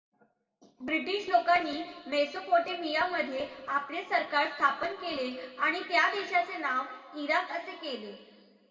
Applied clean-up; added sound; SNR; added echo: none; none; none; reverberation time 1.7 s.